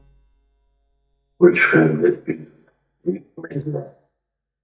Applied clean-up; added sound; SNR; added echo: neural mask model DeepFilterNet 3.